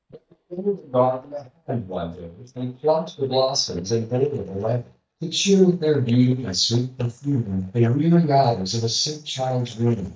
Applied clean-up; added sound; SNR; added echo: neural mask model DeepFilterNet 3.